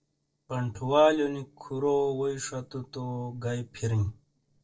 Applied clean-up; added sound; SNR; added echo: neural separator model SepFormer DNS4.